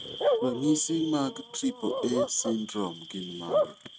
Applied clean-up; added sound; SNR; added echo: neural mask model RNNoise.